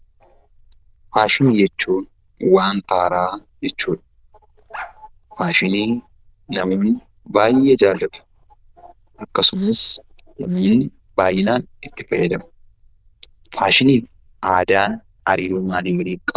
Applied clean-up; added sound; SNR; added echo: neural diffusion model UNIVERSE++.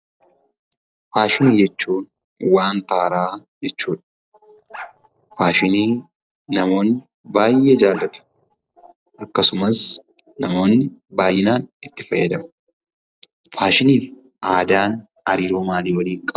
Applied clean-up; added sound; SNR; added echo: neural separator model SepFormer DNS4.